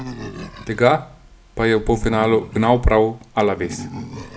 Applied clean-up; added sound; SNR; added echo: none; Animal; 15 dB; none.